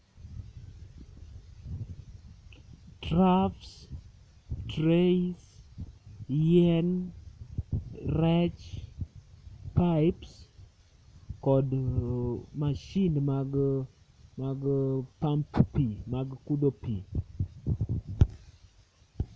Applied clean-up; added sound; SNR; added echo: none; none; none; none.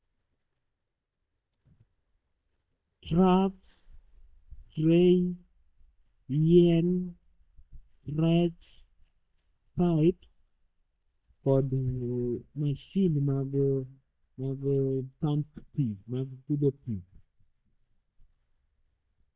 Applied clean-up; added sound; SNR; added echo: neural mask model DeepFilterNet 3.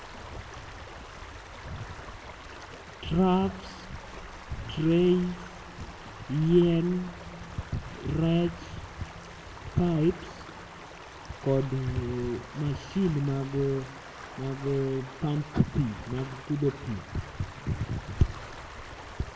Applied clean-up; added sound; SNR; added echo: none; Stream; 15 dB; reverberation time 1.2 s.